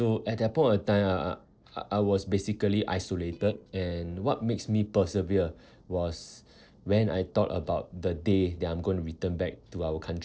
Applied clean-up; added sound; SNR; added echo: neural separator model SepFormer DNS4.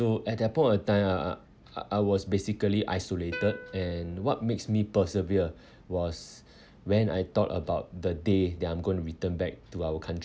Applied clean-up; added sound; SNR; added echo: none; Plucked string instrument; 17 dB; none.